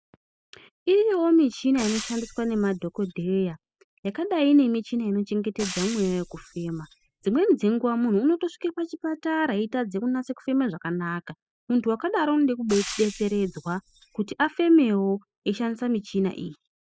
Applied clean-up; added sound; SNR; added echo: classical method spectral subtraction.